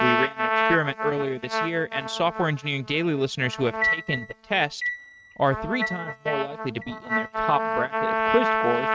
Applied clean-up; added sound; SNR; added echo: neural mask model RNNoise.